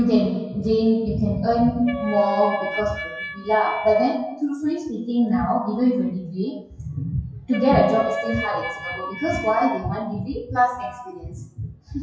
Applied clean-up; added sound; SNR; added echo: classical method WPE with log-MMSE.